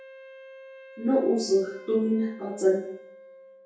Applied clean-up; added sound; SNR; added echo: none; Wind instrument, woodwind instrument; 19 dB; reverberation time 0.6 s.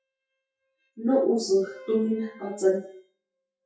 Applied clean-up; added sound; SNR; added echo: classical method WPE with log-MMSE.